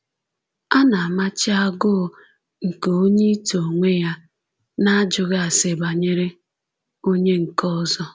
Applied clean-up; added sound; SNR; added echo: none; none; none; none.